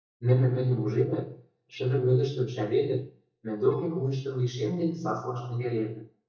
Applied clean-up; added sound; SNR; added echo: neural mask model DeepFilterNet 3.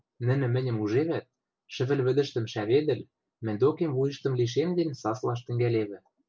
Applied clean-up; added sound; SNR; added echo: none; none; none; none.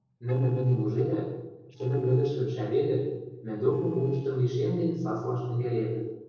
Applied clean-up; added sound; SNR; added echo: neural separator model SepFormer DNS4.